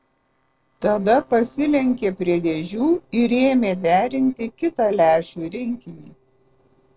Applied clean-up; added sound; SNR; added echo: neural separator model SepFormer DNS4.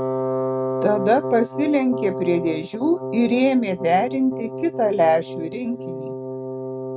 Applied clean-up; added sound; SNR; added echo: neural mask model RNNoise.